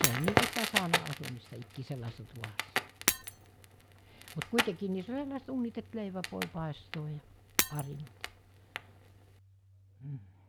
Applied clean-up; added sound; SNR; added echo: none; Crackle + Shatter; -2 dB; none.